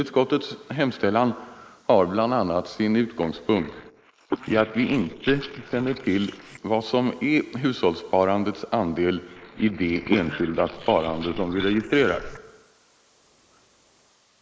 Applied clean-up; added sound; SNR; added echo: neural mask model Resemble Enhance denoiser.